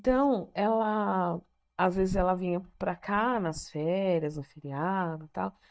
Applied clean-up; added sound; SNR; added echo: neural mask model DeepFilterNet 3.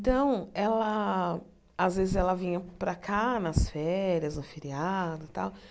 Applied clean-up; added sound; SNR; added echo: none; none; none; none.